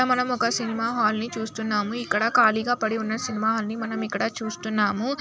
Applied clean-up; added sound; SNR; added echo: none; none; none; none.